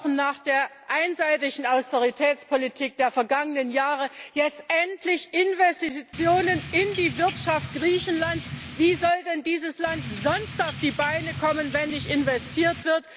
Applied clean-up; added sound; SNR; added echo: none; Drip / Rain; 10 dB; none.